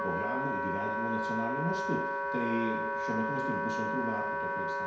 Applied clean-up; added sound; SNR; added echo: none; Wind instrument, woodwind instrument; -3 dB; reverberation time 0.6 s.